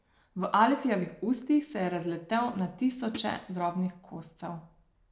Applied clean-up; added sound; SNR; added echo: none; Hi-hat; 11 dB; none.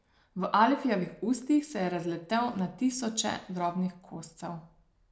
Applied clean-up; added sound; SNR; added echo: none; none; none; none.